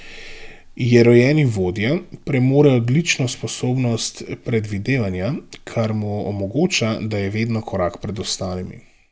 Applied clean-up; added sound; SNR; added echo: none; none; none; none.